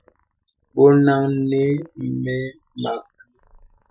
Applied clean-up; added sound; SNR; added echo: classical method Wiener filter.